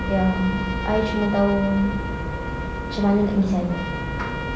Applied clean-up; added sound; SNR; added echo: none; Trumpet; 11 dB; none.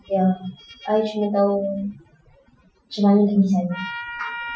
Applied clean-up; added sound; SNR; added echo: classical method Wiener filter.